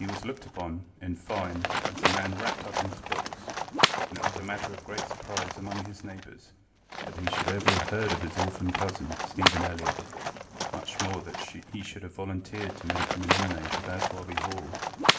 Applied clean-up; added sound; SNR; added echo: none; Livestock, farm animals, working animals; -4 dB; reverberation time 0.7 s.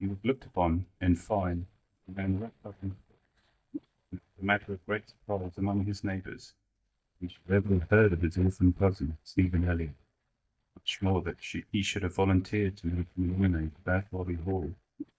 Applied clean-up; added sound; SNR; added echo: neural mask model DeepFilterNet 3.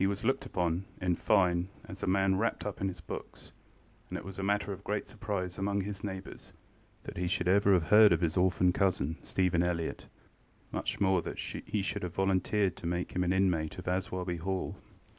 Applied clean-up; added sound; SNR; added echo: none; none; none; none.